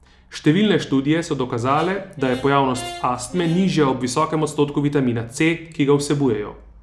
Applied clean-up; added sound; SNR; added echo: none; Brass instrument; 17 dB; none.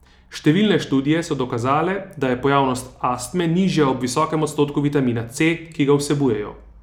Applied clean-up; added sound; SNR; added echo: none; none; none; none.